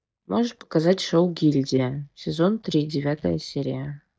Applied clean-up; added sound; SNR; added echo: neural mask model DeepFilterNet 3.